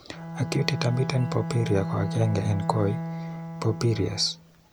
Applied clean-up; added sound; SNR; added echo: none; Bowed string instrument; 6 dB; none.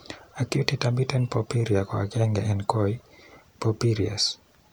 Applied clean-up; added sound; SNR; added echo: none; none; none; none.